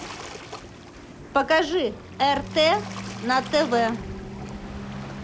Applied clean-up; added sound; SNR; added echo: none; Waves, surf; 11 dB; none.